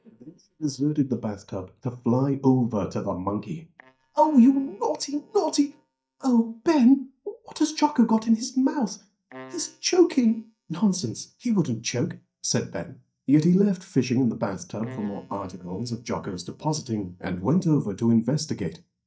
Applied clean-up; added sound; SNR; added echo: neural mask model DeepFilterNet 3.